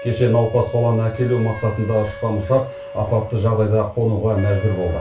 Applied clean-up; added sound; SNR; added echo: none; Wind instrument, woodwind instrument; 15 dB; reverberation time 0.2 s.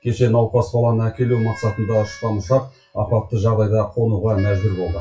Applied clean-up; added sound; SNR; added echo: classical method WPE with log-MMSE.